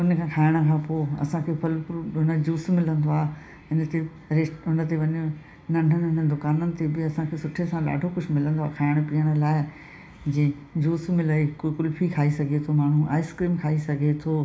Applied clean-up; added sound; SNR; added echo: none; none; none; reverberation time 0.4 s.